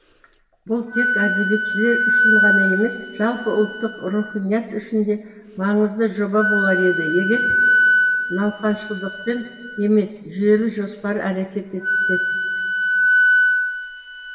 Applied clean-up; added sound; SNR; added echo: none; Wind instrument, woodwind instrument; -1 dB; reverberation time 3.0 s.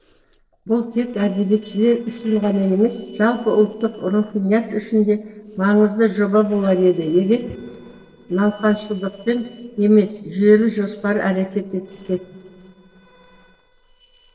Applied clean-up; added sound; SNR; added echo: neural separator model SepFormer DNS4.